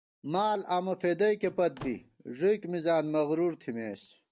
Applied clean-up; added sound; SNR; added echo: none; Slam / Microwave oven; 18 dB; none.